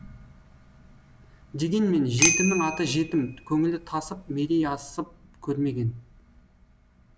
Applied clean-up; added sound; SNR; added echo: none; Bicycle bell; 2 dB; none.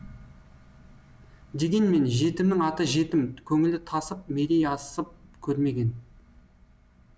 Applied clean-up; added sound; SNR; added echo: none; none; none; none.